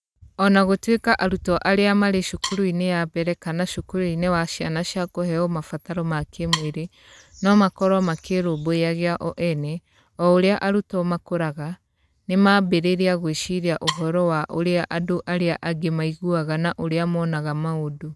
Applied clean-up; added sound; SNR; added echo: neural mask model RNNoise.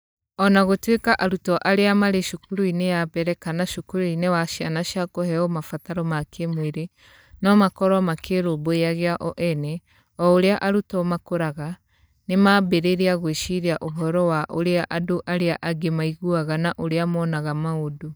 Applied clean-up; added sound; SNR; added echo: neural mask model DeepFilterNet 3.